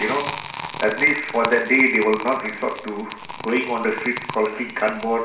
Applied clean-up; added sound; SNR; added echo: none; Crackle; 12 dB; reverberation time 0.6 s.